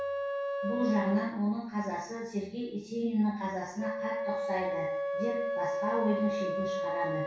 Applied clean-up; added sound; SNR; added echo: none; Wind instrument, woodwind instrument; 2 dB; reverberation time 0.6 s.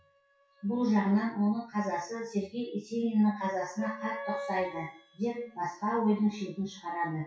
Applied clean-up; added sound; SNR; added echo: classical method WPE with log-MMSE.